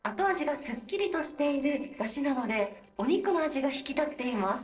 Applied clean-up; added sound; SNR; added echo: neural separator model SepFormer DNS4.